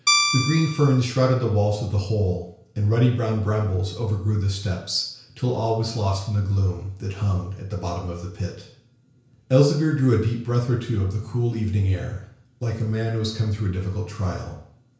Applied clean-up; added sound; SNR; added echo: none; Guitar; 0 dB; reverberation time 0.5 s.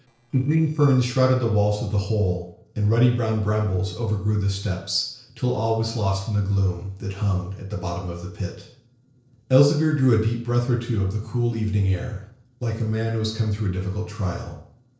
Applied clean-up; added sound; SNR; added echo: neural separator model SepFormer DNS4.